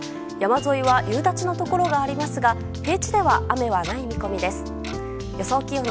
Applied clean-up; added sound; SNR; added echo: none; Tick-tock; 19 dB; none.